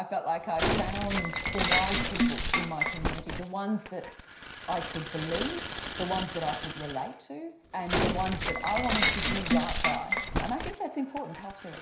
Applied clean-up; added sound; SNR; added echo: none; Shatter; -4 dB; reverberation time 0.5 s.